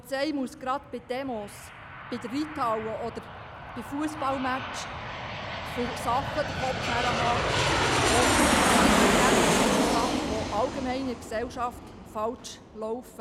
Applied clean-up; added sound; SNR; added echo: none; Aircraft; -4 dB; none.